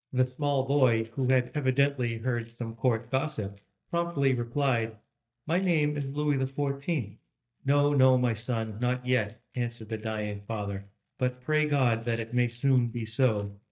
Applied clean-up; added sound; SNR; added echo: neural mask model DeepFilterNet 3.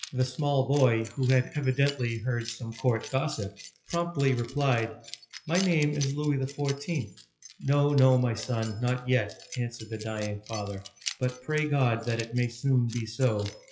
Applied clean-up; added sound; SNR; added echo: classical method WPE with log-MMSE.